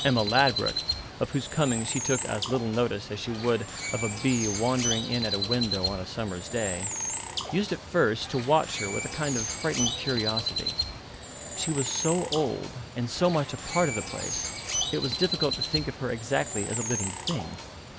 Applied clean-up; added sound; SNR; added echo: none; Bird; 4 dB; none.